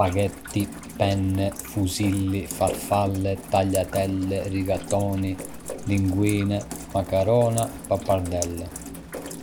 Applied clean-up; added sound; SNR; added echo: none; Rain; 11 dB; none.